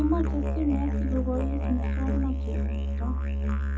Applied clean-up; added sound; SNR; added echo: none; Musical instrument; -4 dB; reverberation time 0.4 s.